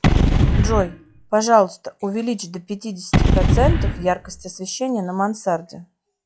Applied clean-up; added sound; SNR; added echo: classical method log-MMSE.